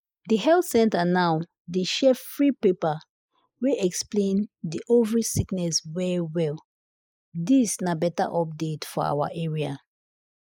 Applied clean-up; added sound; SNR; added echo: neural mask model Resemble Enhance denoiser.